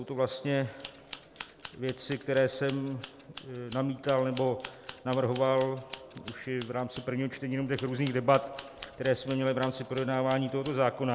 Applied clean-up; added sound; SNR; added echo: none; Scissors; 3 dB; none.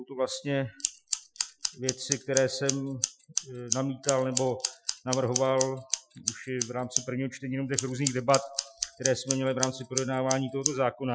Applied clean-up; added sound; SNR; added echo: classical method Wiener filter.